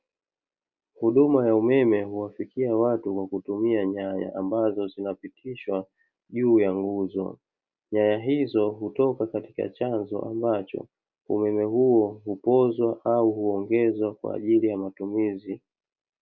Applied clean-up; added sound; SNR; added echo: none; none; none; none.